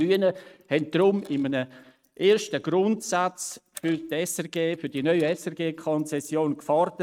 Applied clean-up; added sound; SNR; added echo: neural mask model RNNoise.